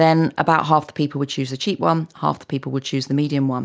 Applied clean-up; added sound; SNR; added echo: none; none; none; none.